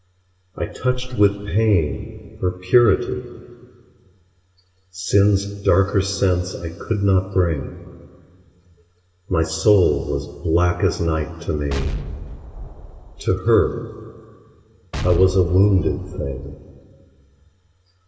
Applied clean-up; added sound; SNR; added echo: none; Explosion; 9 dB; reverberation time 2.4 s.